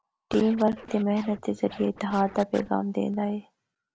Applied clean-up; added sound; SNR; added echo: none; Scratching (performance technique); 18 dB; none.